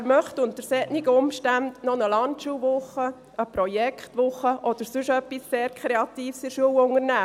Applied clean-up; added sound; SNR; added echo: none; none; none; none.